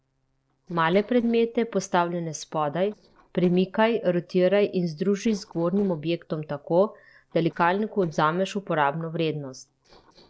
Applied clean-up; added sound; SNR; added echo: neural separator model SepFormer DNS4.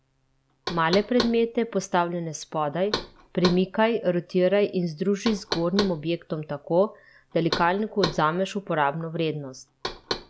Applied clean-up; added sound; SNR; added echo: none; Knock; 11 dB; none.